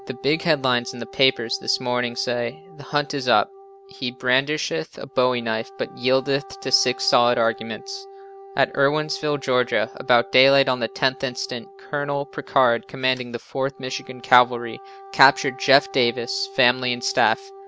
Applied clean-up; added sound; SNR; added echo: none; Wind instrument, woodwind instrument; 20 dB; none.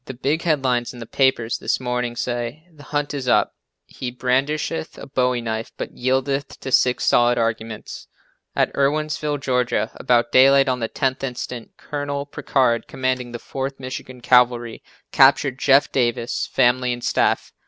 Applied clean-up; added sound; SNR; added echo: none; none; none; none.